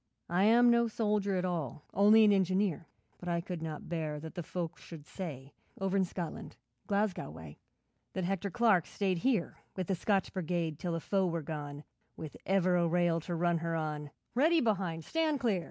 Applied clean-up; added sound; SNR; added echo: none; none; none; none.